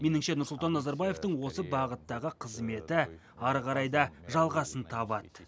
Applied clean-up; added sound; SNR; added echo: none; none; none; none.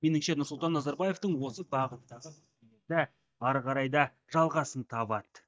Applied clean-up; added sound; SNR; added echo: neural mask model DeepFilterNet 3.